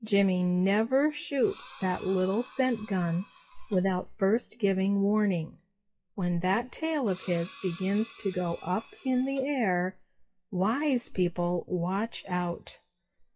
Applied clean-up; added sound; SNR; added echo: classical method WPE with log-MMSE.